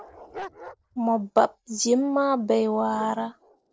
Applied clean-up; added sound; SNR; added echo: neural separator model SepFormer DNS4.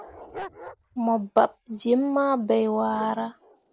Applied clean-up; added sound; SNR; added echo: none; Dog; 19 dB; none.